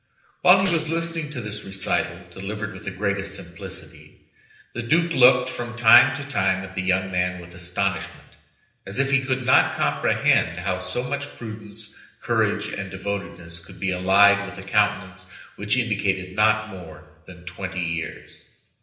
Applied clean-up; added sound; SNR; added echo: neural separator model SepFormer DNS4.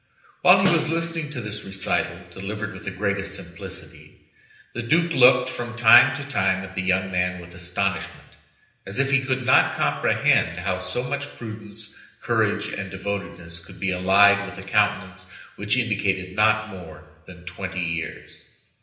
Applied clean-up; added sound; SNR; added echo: none; Snare drum; 8 dB; reverberation time 0.9 s.